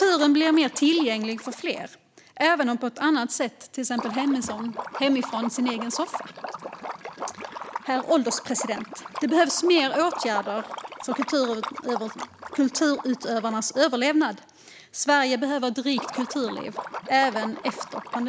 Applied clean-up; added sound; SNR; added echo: none; Liquid; 12 dB; none.